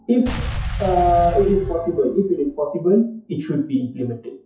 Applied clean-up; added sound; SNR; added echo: classical method WPE with log-MMSE.